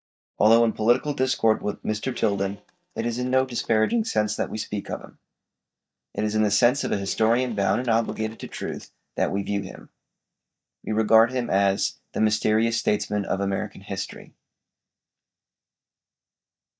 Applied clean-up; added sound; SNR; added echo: neural mask model DeepFilterNet 3.